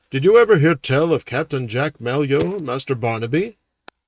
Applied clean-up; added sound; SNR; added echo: neural mask model RNNoise.